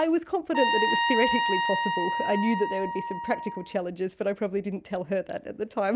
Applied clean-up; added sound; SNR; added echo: none; Trumpet; 0 dB; none.